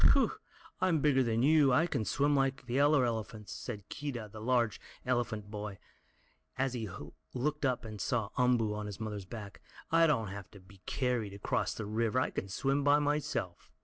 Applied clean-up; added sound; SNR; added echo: none; none; none; none.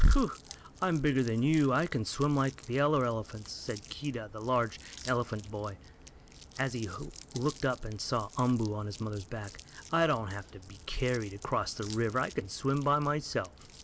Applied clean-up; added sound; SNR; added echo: none; Crumpling, crinkling + Crack; 19 dB; none.